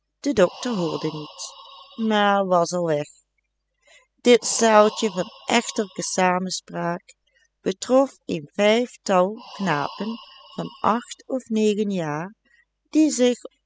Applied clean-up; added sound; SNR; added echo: classical method spectral subtraction.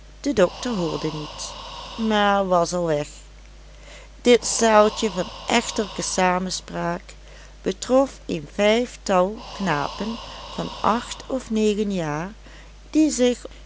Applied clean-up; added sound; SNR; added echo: none; Breathing; 17 dB; none.